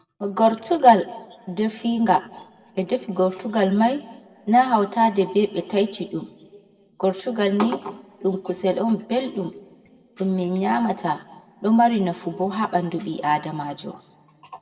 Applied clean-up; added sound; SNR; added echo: none; Tambourine; 20 dB; reverberation time 1.3 s.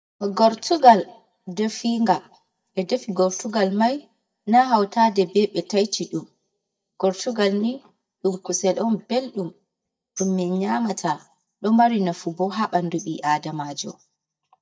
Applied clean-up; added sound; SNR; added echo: neural mask model DeepFilterNet 3.